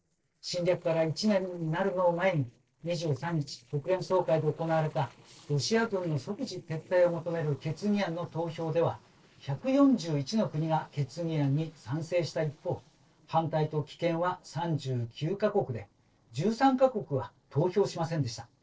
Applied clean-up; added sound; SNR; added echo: neural separator model SepFormer DNS4.